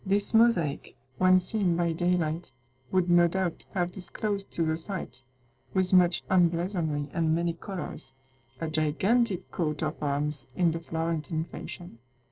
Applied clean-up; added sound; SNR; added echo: neural separator model SepFormer DNS4.